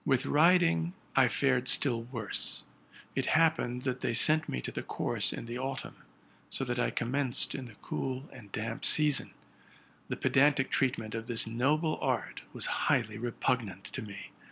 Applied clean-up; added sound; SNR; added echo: none; none; none; none.